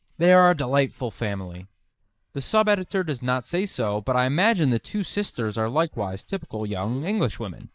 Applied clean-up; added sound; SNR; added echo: neural mask model Resemble Enhance denoiser.